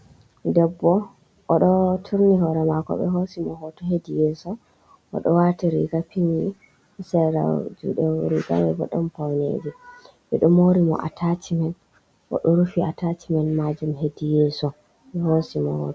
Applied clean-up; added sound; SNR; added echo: none; none; none; none.